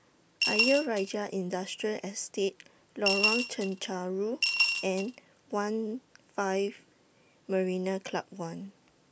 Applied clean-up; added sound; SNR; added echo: none; Coin (dropping) / Glass; -3 dB; none.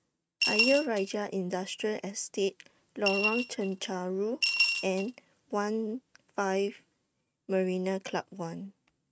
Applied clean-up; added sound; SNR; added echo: neural mask model RNNoise.